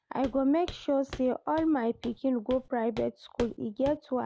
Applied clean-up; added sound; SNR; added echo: none; Walk, footsteps; 16 dB; none.